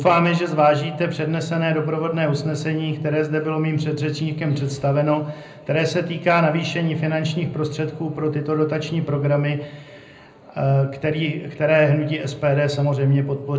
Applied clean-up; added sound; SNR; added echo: none; none; none; reverberation time 0.5 s.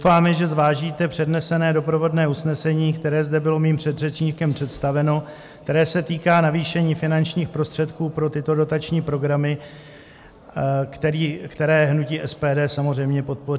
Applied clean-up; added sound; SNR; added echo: none; none; none; none.